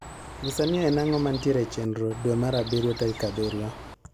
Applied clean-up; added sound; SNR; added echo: none; Chirp, tweet; 12 dB; none.